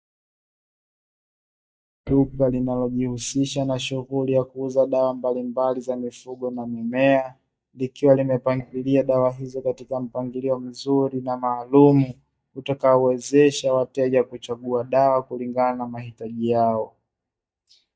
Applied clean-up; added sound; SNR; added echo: neural mask model DeepFilterNet 3.